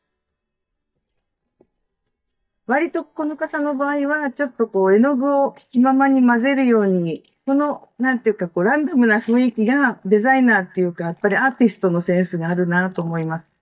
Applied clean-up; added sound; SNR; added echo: neural mask model DeepFilterNet 3.